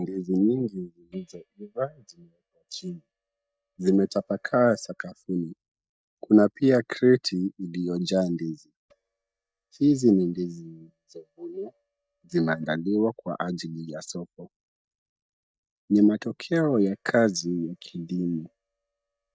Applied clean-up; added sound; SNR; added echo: neural mask model DeepFilterNet 3.